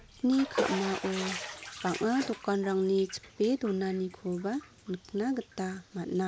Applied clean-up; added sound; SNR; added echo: none; Bathtub (filling or washing); 10 dB; none.